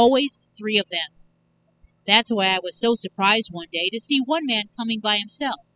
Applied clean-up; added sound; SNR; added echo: classical method spectral subtraction.